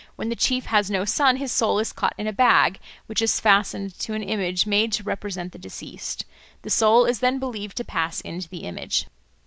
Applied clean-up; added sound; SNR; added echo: none; none; none; none.